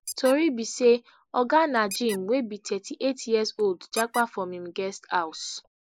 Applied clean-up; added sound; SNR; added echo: neural mask model Resemble Enhance denoiser.